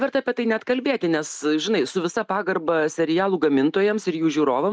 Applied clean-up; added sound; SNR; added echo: none; none; none; none.